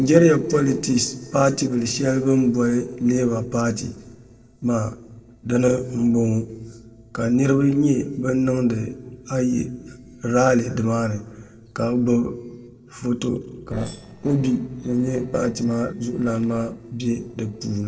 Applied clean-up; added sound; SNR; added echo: neural separator model SepFormer DNS4.